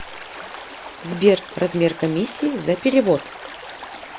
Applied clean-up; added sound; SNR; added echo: none; Stream; 14 dB; none.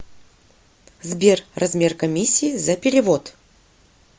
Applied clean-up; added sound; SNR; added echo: none; none; none; none.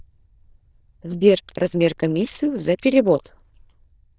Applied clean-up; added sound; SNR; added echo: neural diffusion model UNIVERSE++.